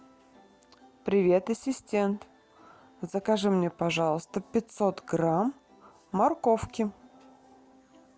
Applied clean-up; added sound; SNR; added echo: none; none; none; none.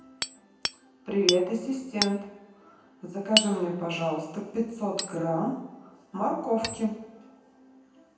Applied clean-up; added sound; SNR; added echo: none; Hammer; 5 dB; reverberation time 0.8 s.